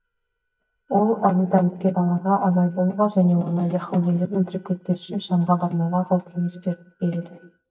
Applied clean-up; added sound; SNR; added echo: neural mask model DeepFilterNet 3.